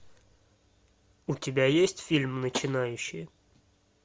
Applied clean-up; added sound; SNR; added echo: none; Tap; 11 dB; none.